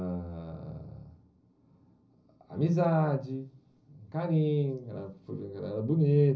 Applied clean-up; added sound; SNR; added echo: none; none; none; reverberation time 0.5 s.